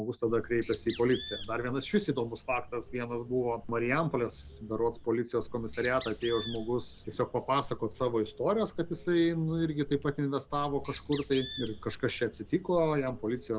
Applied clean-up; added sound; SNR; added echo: none; Bird; 14 dB; none.